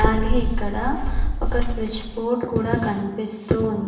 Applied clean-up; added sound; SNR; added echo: none; Bird; 1 dB; reverberation time 1.2 s.